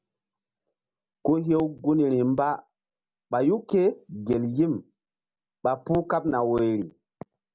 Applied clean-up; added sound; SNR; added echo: none; none; none; none.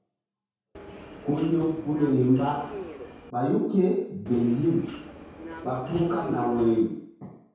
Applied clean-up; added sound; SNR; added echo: none; Subway, metro, underground; 14 dB; reverberation time 0.6 s.